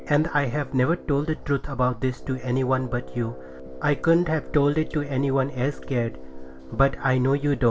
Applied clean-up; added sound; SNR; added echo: none; Brass instrument; 18 dB; none.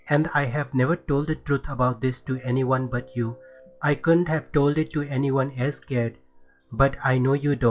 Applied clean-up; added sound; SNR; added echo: classical method log-MMSE.